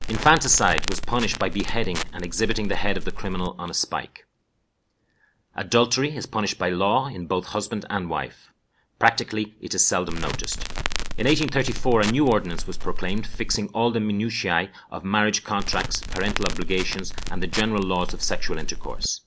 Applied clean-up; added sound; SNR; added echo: none; Crackle; 0 dB; none.